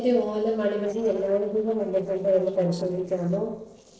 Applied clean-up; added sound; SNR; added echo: neural separator model SepFormer DNS4.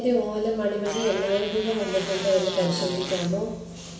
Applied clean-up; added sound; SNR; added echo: none; Fart; 11 dB; reverberation time 0.7 s.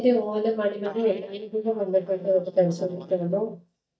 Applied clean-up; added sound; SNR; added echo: neural mask model DeepFilterNet 3.